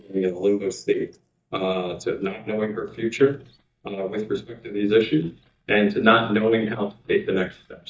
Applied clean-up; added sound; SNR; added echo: neural mask model DeepFilterNet 3.